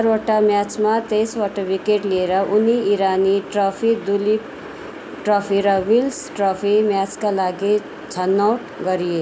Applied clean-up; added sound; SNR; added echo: none; none; none; none.